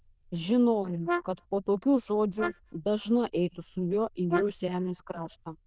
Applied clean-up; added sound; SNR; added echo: neural diffusion model UNIVERSE++.